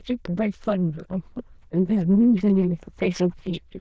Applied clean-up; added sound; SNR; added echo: neural diffusion model UNIVERSE++.